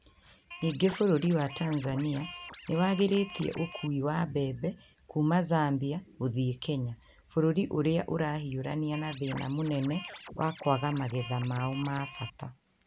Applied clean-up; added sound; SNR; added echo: none; Scratching (performance technique); 14 dB; none.